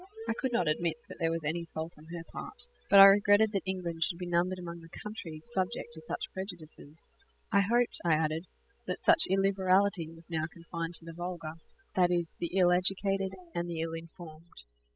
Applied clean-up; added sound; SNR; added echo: classical method spectral subtraction.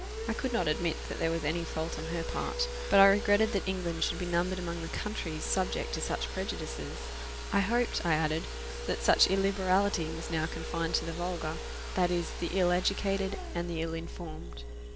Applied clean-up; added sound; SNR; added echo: none; Engine + Domestic sounds, home sounds; 6 dB; none.